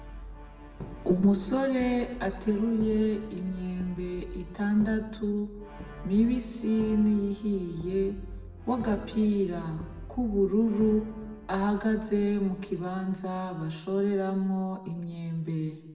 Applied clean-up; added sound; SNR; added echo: none; Brass instrument; 15 dB; reverberation time 0.9 s.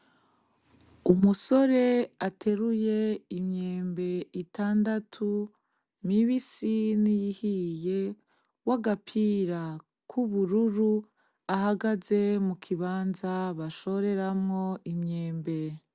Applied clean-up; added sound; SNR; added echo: none; none; none; none.